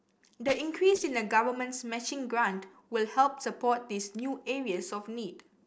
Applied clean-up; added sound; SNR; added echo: neural separator model SepFormer DNS4.